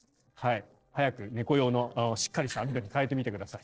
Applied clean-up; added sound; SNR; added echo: neural separator model SepFormer DNS4.